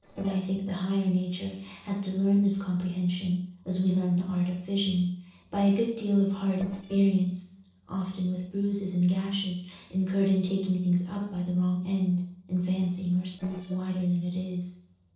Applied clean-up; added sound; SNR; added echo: neural separator model SepFormer DNS4.